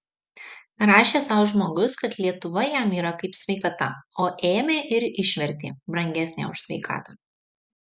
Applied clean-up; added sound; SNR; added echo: none; none; none; none.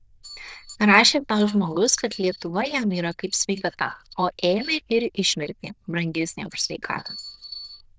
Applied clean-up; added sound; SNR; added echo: neural diffusion model UNIVERSE++.